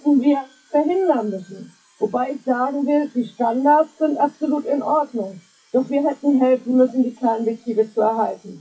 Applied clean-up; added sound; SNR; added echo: classical method WPE with log-MMSE.